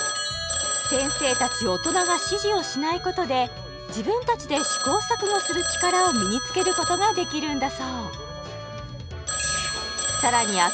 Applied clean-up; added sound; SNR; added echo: none; Telephone; 2 dB; none.